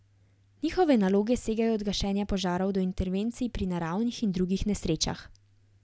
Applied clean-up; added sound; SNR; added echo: none; none; none; none.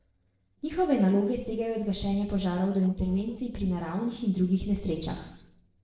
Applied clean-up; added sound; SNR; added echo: neural separator model SepFormer DNS4.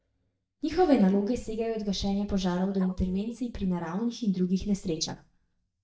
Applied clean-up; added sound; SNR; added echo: neural mask model DeepFilterNet 3.